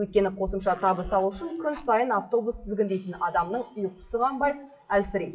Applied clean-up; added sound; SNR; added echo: classical method WPE with log-MMSE.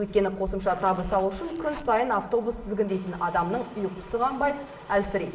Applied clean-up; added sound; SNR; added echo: none; Zipper (clothing); 19 dB; reverberation time 0.9 s.